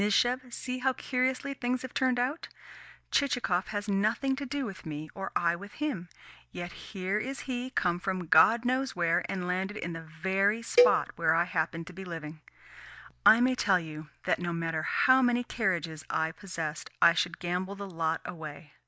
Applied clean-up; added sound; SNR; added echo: neural mask model DeepFilterNet 3.